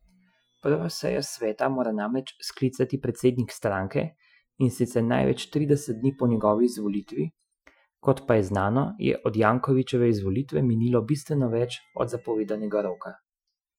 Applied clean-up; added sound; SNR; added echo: classical method Wiener filter.